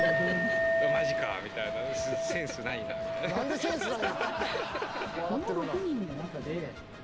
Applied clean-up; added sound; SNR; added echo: none; Chink, clink; 0 dB; none.